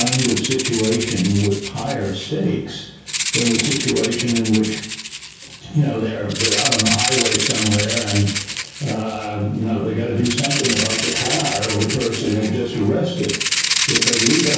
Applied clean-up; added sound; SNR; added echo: none; Rattle (instrument); 2 dB; reverberation time 0.6 s.